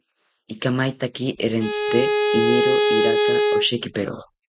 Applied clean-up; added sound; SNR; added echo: neural mask model RNNoise.